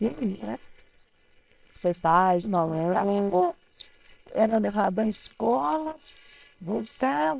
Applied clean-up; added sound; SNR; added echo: neural separator model SepFormer WHAM!.